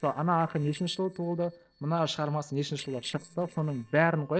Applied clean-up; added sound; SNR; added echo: neural separator model SepFormer DNS4.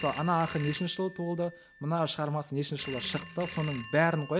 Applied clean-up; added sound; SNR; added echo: none; Telephone; 5 dB; none.